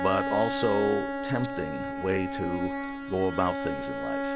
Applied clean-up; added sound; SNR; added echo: none; Bowed string instrument; 2 dB; none.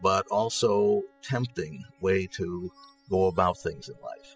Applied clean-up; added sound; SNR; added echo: classical method spectral subtraction.